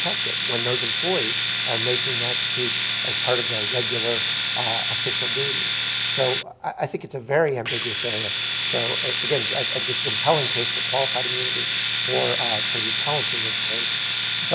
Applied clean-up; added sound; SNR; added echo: none; Domestic sounds, home sounds; -4 dB; none.